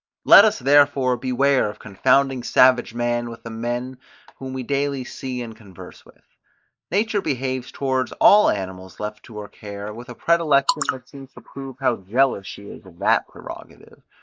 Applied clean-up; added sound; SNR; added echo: neural mask model Resemble Enhance denoiser.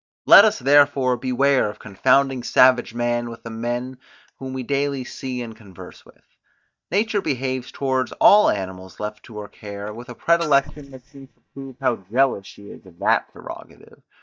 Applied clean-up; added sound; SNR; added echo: neural mask model DeepFilterNet 3.